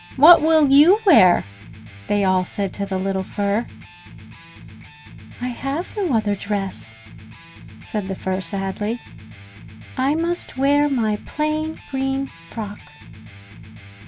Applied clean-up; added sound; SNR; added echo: none; Electric guitar; 17 dB; none.